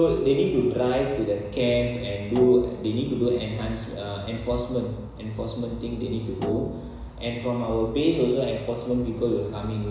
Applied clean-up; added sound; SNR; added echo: none; Snare drum; 15 dB; reverberation time 1.0 s.